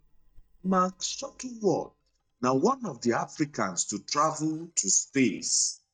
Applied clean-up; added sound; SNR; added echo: neural mask model DeepFilterNet 3.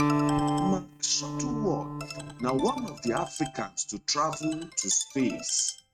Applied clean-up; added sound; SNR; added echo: neural mask model RNNoise.